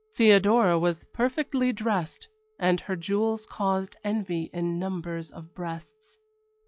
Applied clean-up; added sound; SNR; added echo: classical method log-MMSE.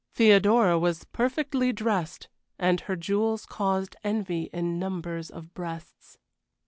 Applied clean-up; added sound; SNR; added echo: none; none; none; none.